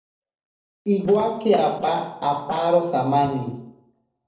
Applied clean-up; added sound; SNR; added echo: neural separator model SepFormer DNS4.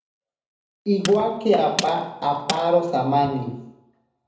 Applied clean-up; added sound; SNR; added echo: none; Tools; 11 dB; reverberation time 0.7 s.